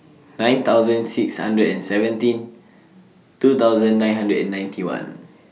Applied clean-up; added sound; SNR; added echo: none; none; none; none.